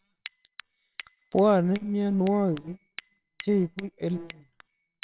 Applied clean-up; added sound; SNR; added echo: neural separator model SepFormer WHAMR!.